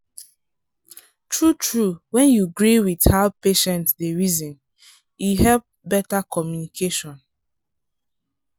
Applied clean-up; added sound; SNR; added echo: none; none; none; none.